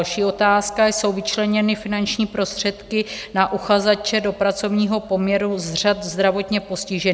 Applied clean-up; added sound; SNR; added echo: none; none; none; none.